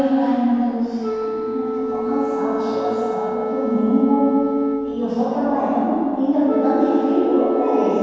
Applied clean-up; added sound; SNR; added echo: none; Wind instrument, woodwind instrument; 6 dB; reverberation time 2.2 s.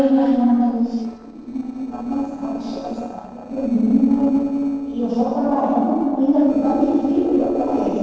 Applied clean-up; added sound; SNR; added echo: neural separator model SepFormer DNS4.